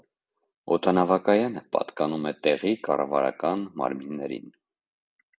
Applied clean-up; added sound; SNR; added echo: none; none; none; none.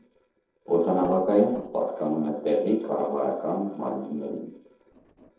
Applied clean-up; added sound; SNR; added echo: neural separator model SepFormer DNS4.